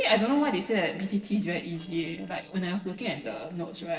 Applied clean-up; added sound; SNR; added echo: neural separator model SepFormer DNS4.